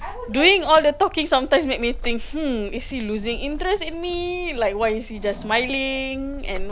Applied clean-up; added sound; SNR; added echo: none; Purr; 10 dB; none.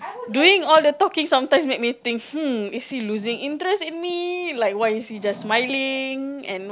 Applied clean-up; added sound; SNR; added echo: none; none; none; none.